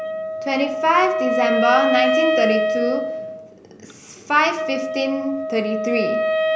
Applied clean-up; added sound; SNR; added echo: none; Wind instrument, woodwind instrument; 0 dB; none.